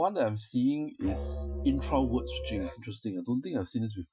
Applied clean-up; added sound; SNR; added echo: classical method Wiener filter.